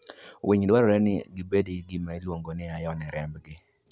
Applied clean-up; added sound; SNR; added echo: none; none; none; none.